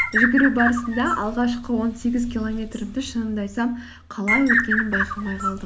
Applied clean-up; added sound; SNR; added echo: none; Bird; 3 dB; none.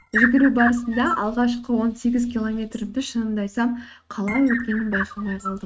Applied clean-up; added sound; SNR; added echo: neural mask model RNNoise.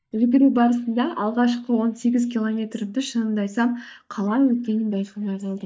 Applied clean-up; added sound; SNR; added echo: neural mask model DeepFilterNet 3.